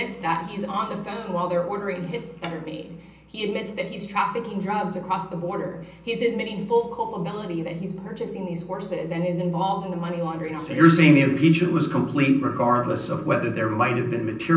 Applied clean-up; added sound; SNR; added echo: none; none; none; reverberation time 0.6 s.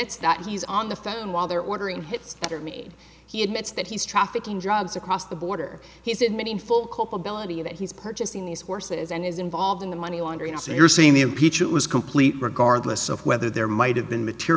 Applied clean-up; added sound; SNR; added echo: none; none; none; none.